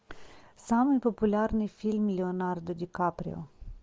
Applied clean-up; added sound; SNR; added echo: none; none; none; none.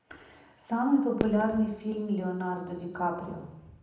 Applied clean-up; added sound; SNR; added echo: none; Fireworks; 12 dB; reverberation time 0.8 s.